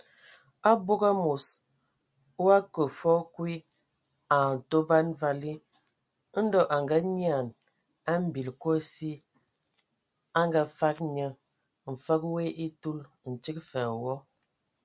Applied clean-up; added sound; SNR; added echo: none; none; none; none.